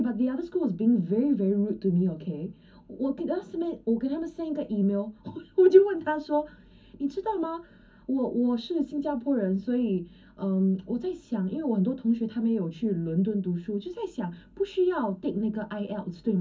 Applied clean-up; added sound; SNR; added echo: none; none; none; reverberation time 0.4 s.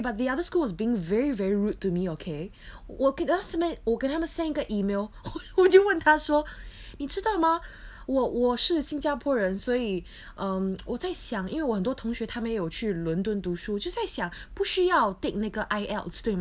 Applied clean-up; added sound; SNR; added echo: none; none; none; none.